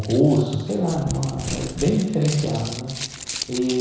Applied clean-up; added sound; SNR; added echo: none; Crumpling, crinkling; 11 dB; reverberation time 1.1 s.